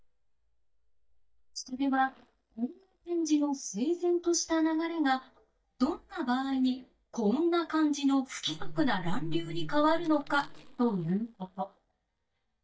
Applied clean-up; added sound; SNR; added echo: neural mask model DeepFilterNet 3.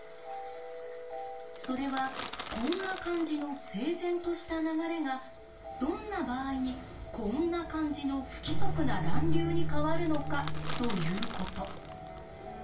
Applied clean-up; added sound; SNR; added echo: none; Crackle / Crushing; 12 dB; reverberation time 0.3 s.